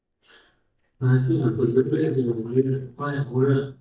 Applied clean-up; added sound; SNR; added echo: neural mask model DeepFilterNet 3.